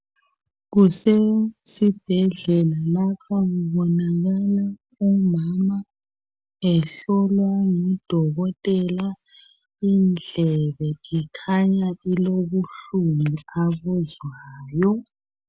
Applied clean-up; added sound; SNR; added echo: none; none; none; none.